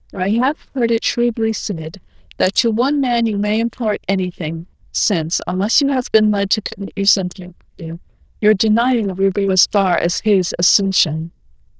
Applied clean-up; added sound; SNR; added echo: neural diffusion model UNIVERSE++.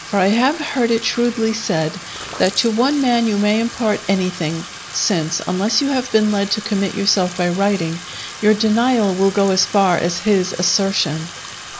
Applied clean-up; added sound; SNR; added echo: none; Bathtub (filling or washing); 14 dB; none.